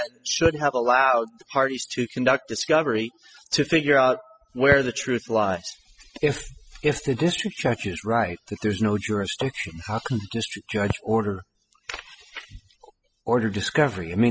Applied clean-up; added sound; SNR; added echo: classical method spectral subtraction.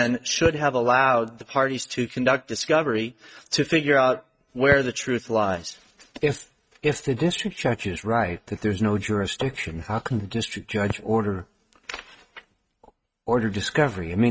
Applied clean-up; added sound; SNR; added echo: neural mask model RNNoise.